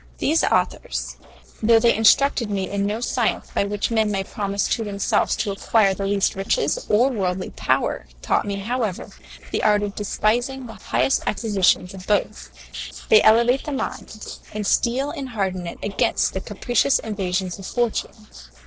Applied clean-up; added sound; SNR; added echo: neural separator model SepFormer DNS4.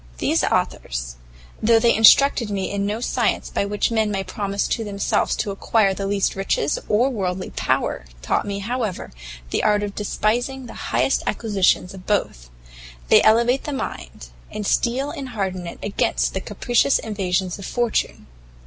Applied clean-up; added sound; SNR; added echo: none; none; none; none.